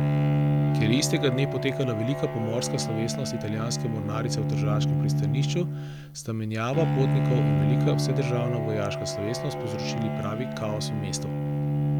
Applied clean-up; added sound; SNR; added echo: none; Bowed string instrument; -3 dB; none.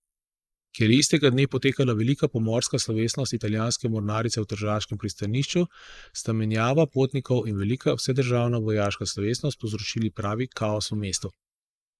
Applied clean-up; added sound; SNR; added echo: neural mask model Resemble Enhance denoiser.